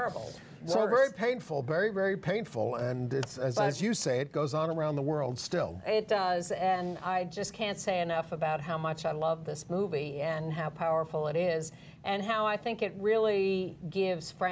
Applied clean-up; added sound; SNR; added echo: none; none; none; none.